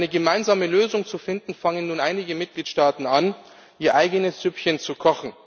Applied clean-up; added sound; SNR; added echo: none; none; none; none.